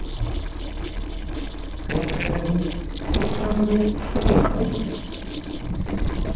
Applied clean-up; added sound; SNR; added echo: neural separator model SepFormer DNS4.